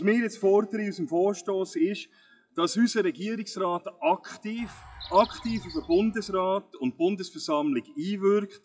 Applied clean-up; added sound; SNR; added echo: classical method WPE with log-MMSE.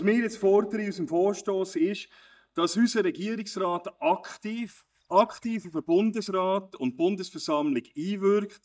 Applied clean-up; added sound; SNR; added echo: neural mask model DeepFilterNet 3.